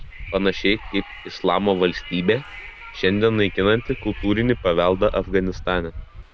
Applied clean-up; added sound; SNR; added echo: none; Wind; 13 dB; none.